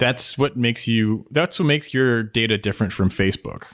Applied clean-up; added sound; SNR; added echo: none; none; none; none.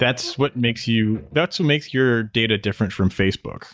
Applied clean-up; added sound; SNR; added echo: neural mask model DeepFilterNet 3.